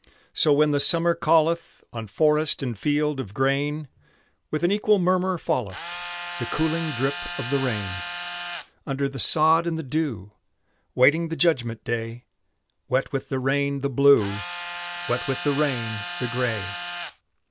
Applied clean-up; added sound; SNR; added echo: none; Tools; 8 dB; none.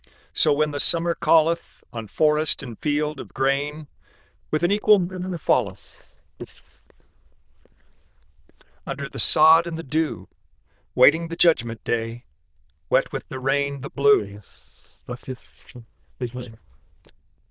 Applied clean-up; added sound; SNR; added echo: neural diffusion model UNIVERSE++.